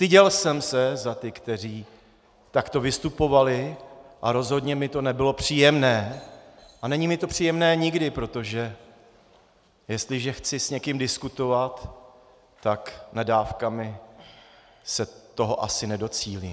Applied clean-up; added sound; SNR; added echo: none; none; none; none.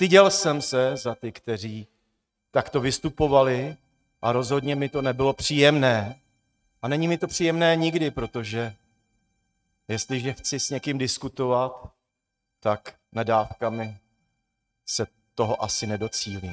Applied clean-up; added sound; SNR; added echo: neural mask model RNNoise.